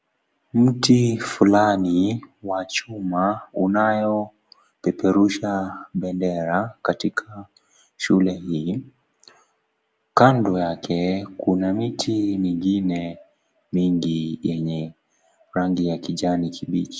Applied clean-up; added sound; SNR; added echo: none; none; none; none.